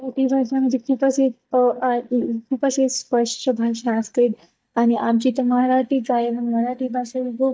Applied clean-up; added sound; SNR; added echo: neural mask model DeepFilterNet 3.